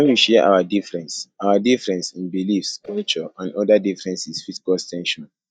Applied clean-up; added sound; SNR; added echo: neural mask model DeepFilterNet 3.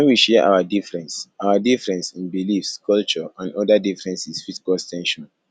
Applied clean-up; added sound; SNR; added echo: none; none; none; none.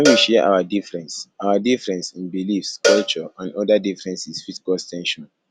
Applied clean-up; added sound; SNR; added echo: none; Cowbell; 4 dB; none.